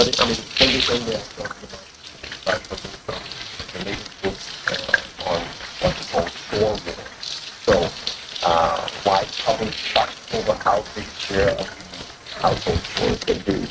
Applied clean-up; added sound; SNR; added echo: neural mask model RNNoise.